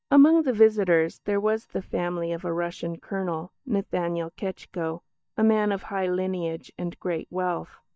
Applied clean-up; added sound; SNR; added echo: neural mask model DeepFilterNet 3.